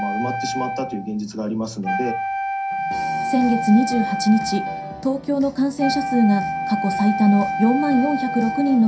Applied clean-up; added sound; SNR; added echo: none; Wind instrument, woodwind instrument; 5 dB; reverberation time 0.3 s.